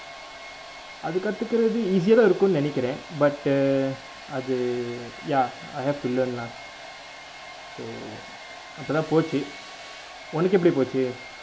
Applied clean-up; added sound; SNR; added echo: none; Domestic sounds, home sounds; 16 dB; none.